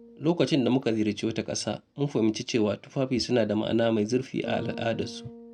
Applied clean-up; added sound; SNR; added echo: none; Bass guitar; 18 dB; none.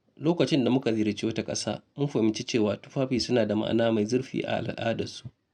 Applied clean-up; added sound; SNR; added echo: none; none; none; none.